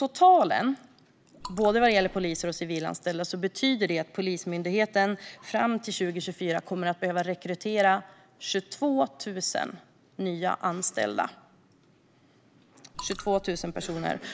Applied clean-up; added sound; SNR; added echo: none; Raindrop / Drip; 17 dB; none.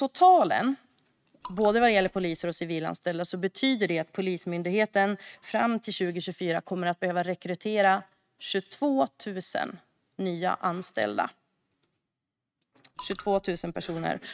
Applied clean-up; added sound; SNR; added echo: neural mask model RNNoise.